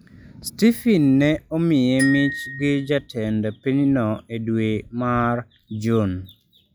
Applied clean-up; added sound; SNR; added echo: classical method log-MMSE.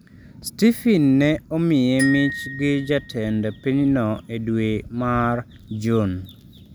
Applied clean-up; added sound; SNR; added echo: none; Glockenspiel; 13 dB; none.